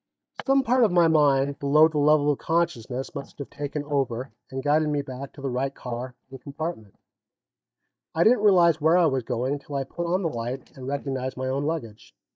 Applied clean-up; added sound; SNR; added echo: neural mask model DeepFilterNet 3.